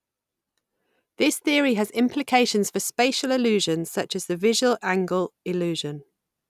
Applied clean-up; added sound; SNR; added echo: none; none; none; none.